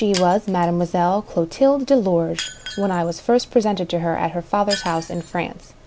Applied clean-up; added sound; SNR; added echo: none; Shatter; 17 dB; none.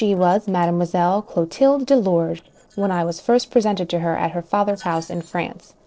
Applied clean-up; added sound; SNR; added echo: neural separator model SepFormer DNS4.